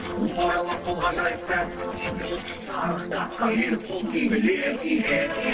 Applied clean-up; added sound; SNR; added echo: neural separator model SepFormer DNS4.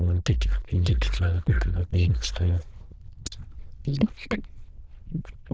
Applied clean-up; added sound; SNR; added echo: neural diffusion model UNIVERSE++.